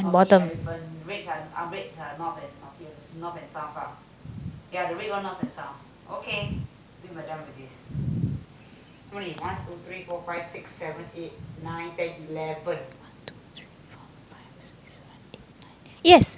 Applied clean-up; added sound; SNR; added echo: none; none; none; none.